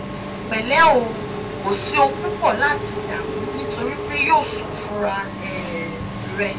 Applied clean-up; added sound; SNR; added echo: none; Engine / Mechanisms; 6 dB; reverberation time 0.2 s.